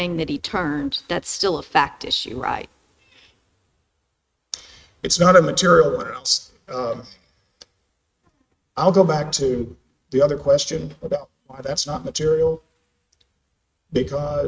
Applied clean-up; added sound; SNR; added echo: neural mask model RNNoise.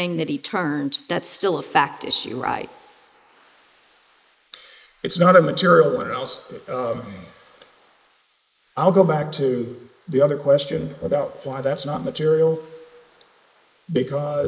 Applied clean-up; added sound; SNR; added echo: neural mask model Resemble Enhance denoiser.